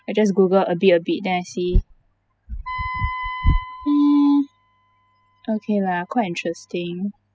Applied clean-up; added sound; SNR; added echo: classical method spectral subtraction.